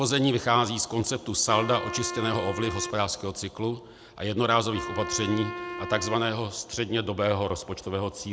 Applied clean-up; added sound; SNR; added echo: none; Wind instrument, woodwind instrument; 10 dB; none.